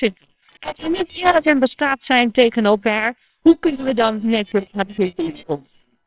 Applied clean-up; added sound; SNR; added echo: neural separator model SepFormer WHAMR!.